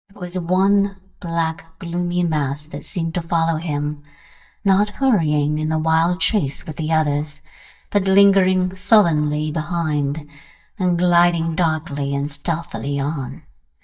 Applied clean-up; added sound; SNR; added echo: neural mask model DeepFilterNet 3.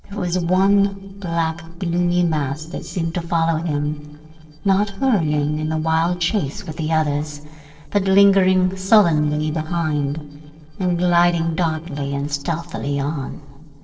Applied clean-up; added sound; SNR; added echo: neural separator model SepFormer DNS4.